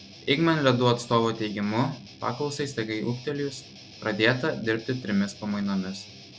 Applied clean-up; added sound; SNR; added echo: none; Guitar; 19 dB; none.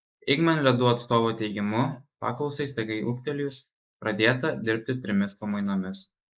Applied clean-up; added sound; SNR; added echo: neural mask model Resemble Enhance denoiser.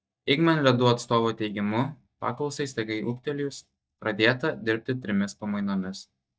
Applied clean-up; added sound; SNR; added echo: neural mask model DeepFilterNet 3.